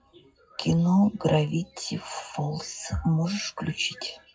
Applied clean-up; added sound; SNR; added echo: classical method WPE with log-MMSE.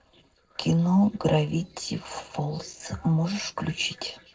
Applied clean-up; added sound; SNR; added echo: neural separator model SepFormer DNS4.